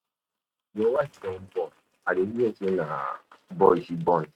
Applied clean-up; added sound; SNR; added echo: neural mask model RNNoise.